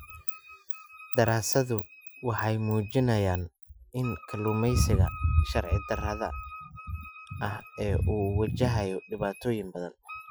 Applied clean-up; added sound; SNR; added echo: classical method Wiener filter.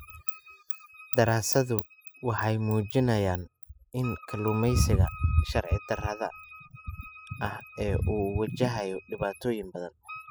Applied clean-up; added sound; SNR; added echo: classical method spectral subtraction.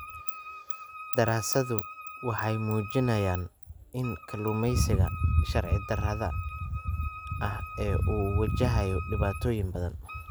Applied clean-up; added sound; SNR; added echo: none; Wind instrument, woodwind instrument; 14 dB; none.